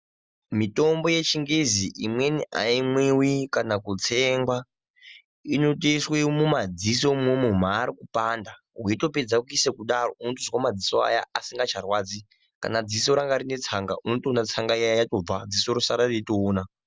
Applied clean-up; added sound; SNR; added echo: none; none; none; none.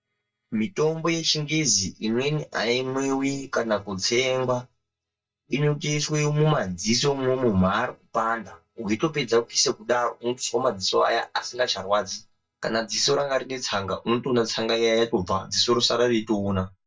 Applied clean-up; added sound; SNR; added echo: neural mask model DeepFilterNet 3.